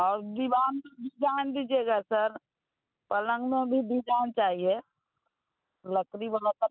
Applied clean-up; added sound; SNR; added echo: none; none; none; none.